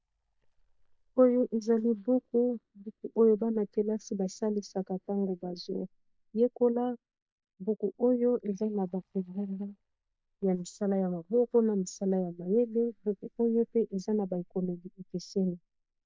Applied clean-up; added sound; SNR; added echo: neural mask model DeepFilterNet 3.